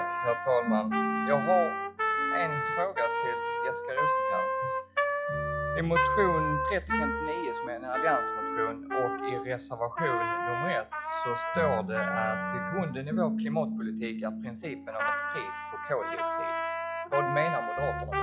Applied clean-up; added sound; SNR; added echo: classical method log-MMSE.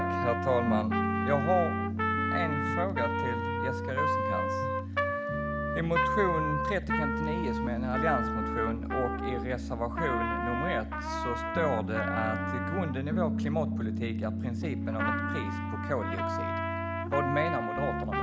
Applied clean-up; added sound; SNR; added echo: none; Piano + Trumpet; -3 dB; none.